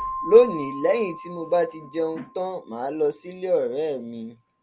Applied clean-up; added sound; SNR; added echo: none; Keyboard (musical); 14 dB; none.